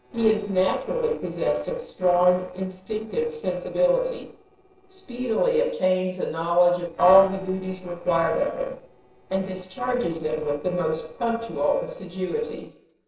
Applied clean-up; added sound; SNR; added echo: neural separator model SepFormer DNS4.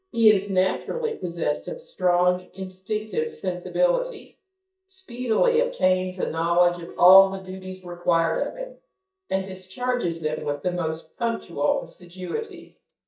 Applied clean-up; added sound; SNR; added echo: neural mask model DeepFilterNet 3.